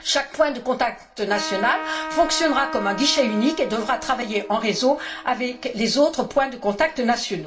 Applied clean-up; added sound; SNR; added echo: none; Trumpet; 12 dB; reverberation time 0.3 s.